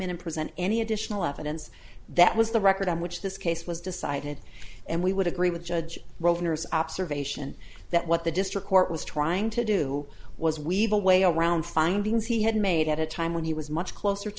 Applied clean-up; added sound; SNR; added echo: none; none; none; none.